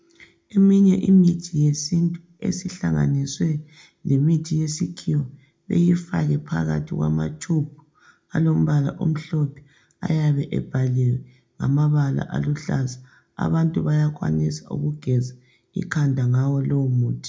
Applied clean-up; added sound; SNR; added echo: none; none; none; reverberation time 0.3 s.